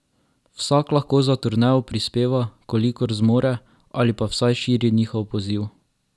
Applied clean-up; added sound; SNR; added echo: none; none; none; none.